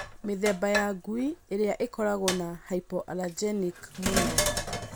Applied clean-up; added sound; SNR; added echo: none; Sink (filling or washing); 4 dB; none.